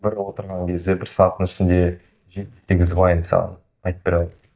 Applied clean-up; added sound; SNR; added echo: neural mask model DeepFilterNet 3.